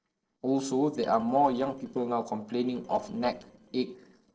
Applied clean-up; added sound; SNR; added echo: neural separator model SepFormer DNS4.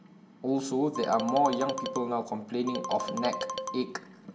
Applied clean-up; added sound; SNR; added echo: none; Marimba, xylophone; 6 dB; reverberation time 1.3 s.